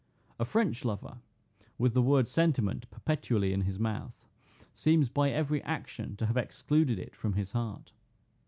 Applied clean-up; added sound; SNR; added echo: none; none; none; none.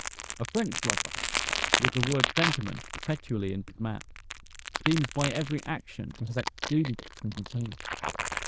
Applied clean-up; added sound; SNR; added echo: neural diffusion model UNIVERSE++.